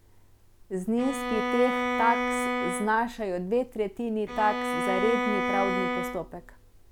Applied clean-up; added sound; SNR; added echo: none; Bowed string instrument; 1 dB; none.